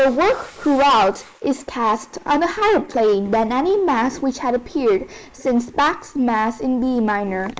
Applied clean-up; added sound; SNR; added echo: neural mask model Resemble Enhance denoiser.